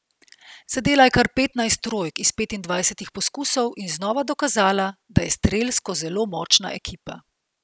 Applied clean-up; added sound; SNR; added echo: none; none; none; none.